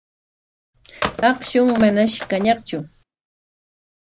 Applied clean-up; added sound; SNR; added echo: none; Telephone; 10 dB; none.